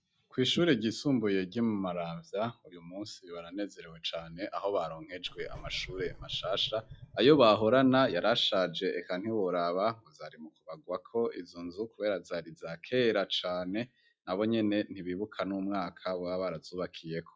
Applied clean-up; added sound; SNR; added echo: classical method log-MMSE.